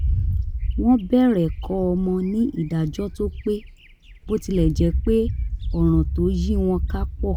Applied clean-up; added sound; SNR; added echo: none; Bird; 3 dB; none.